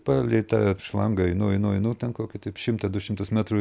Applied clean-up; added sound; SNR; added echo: none; none; none; none.